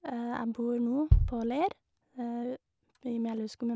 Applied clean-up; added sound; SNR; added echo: none; Bass drum; -2 dB; none.